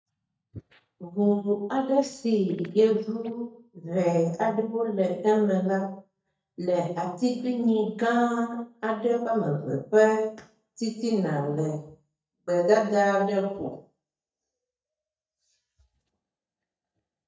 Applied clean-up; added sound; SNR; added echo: neural mask model DeepFilterNet 3.